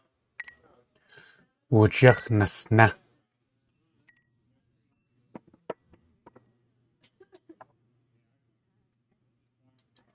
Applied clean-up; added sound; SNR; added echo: neural mask model RNNoise.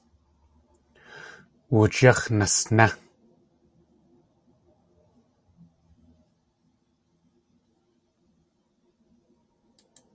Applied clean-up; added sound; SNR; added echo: none; none; none; none.